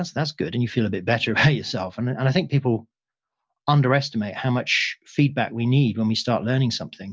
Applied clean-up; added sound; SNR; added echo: none; none; none; none.